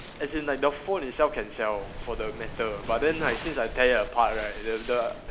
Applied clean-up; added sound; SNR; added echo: none; Waves, surf; 11 dB; none.